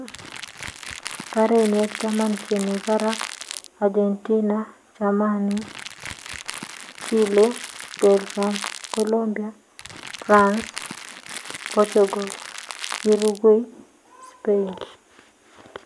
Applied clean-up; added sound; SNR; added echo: none; Crackle; 12 dB; none.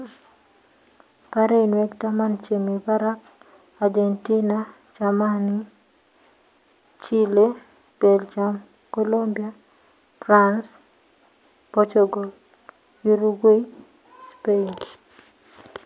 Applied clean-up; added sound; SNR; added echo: none; none; none; none.